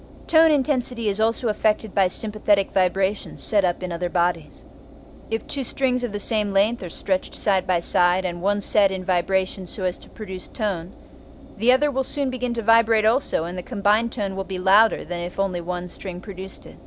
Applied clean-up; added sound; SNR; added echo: none; Engine; 20 dB; none.